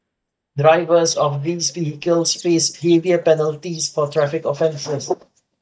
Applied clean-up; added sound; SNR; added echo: neural mask model DeepFilterNet 3.